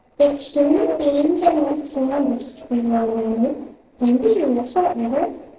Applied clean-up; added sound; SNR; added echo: neural separator model SepFormer DNS4.